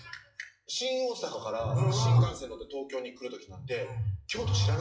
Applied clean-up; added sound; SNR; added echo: classical method WPE with log-MMSE.